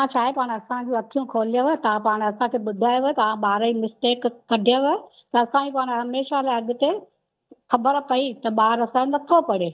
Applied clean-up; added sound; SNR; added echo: neural mask model DeepFilterNet 3.